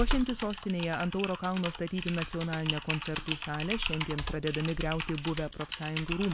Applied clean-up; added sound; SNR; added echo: none; Typing; 3 dB; none.